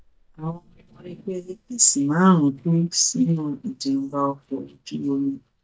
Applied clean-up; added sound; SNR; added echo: neural mask model DeepFilterNet 3.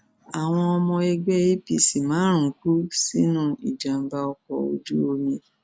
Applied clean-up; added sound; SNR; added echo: none; none; none; none.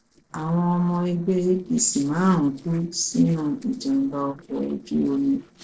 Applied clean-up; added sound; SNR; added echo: neural separator model SepFormer DNS4.